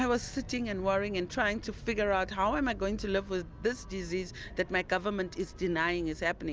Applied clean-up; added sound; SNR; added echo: none; none; none; none.